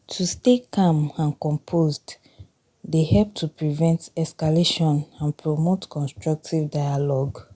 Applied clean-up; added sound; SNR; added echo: none; none; none; none.